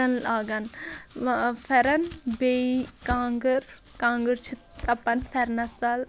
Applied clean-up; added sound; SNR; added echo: none; Domestic sounds, home sounds; 18 dB; none.